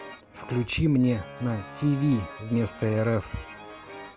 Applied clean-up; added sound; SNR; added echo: none; Organ; 16 dB; none.